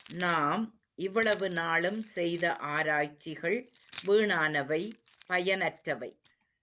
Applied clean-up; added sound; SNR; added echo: none; Keys jangling; 15 dB; none.